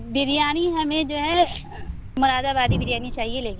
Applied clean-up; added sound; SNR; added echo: none; Thump, thud; 8 dB; none.